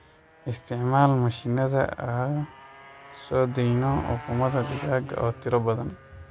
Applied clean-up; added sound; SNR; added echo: none; Motorcycle; 18 dB; none.